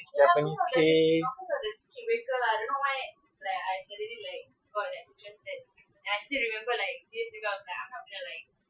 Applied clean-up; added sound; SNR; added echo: classical method Wiener filter.